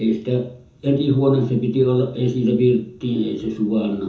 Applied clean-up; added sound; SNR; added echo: none; none; none; reverberation time 0.5 s.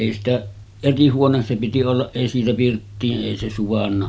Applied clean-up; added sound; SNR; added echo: none; none; none; none.